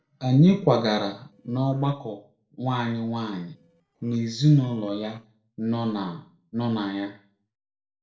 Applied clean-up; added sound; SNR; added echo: neural separator model SepFormer DNS4.